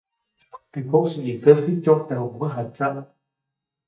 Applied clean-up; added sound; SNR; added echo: neural mask model DeepFilterNet 3.